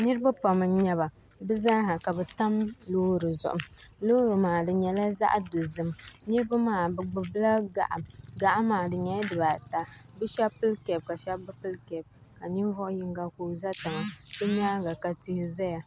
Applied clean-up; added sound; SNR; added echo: none; none; none; none.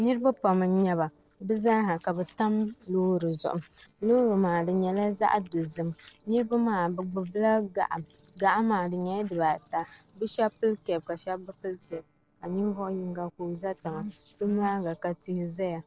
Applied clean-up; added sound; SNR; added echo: neural separator model SepFormer DNS4.